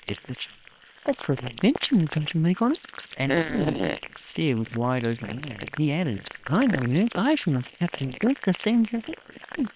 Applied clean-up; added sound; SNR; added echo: neural separator model SepFormer WHAM!.